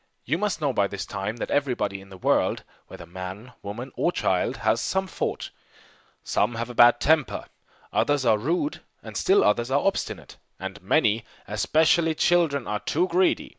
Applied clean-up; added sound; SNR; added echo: none; none; none; none.